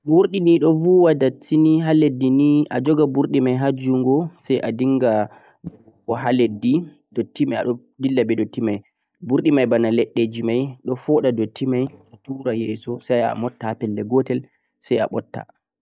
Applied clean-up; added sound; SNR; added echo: neural mask model DeepFilterNet 3.